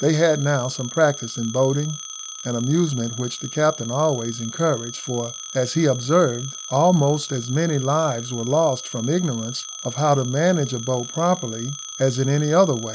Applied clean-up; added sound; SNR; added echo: none; Telephone; 13 dB; none.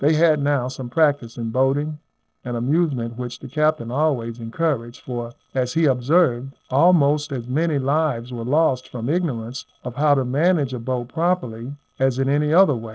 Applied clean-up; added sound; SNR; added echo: neural separator model SepFormer DNS4.